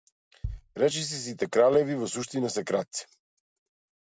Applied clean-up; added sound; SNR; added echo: none; Bass drum; 15 dB; none.